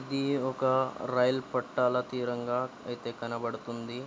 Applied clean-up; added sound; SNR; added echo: none; none; none; none.